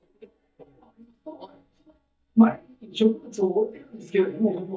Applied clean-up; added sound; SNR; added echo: neural mask model DeepFilterNet 3.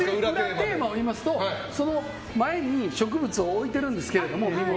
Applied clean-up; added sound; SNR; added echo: none; none; none; none.